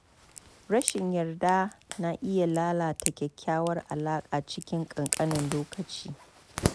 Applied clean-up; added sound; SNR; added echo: none; Zipper (clothing) + Crack; 7 dB; none.